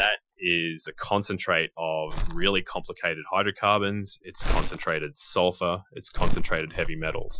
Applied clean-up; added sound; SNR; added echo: classical method Wiener filter.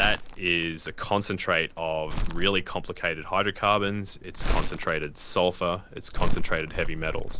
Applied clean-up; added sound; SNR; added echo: none; Crumpling, crinkling; 1 dB; none.